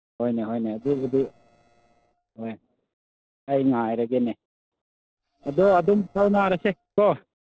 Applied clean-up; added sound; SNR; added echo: neural separator model SepFormer DNS4.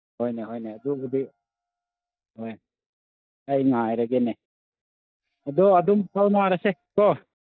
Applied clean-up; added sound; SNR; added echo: neural mask model DeepFilterNet 3.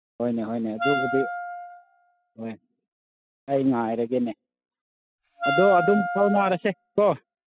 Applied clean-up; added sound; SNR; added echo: classical method spectral subtraction.